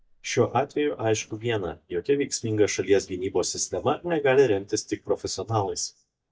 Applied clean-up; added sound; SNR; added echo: neural mask model DeepFilterNet 3.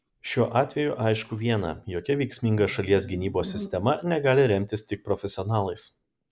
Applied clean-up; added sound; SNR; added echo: none; none; none; none.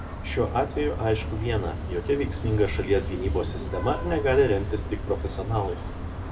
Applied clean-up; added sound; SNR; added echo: none; Vehicle horn, car horn, honking; 5 dB; reverberation time 1.2 s.